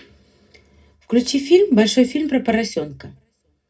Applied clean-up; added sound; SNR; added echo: none; none; none; reverberation time 0.2 s.